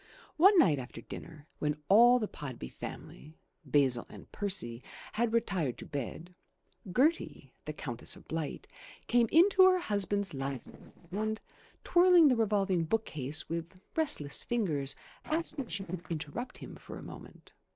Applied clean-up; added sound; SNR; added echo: neural separator model SepFormer DNS4.